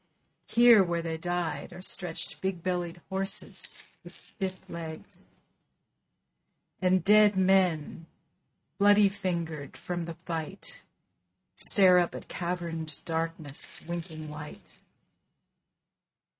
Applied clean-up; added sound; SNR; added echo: neural mask model RNNoise.